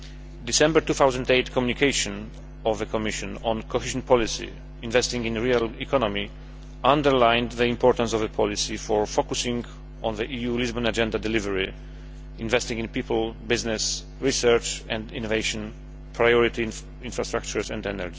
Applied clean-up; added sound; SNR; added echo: none; none; none; none.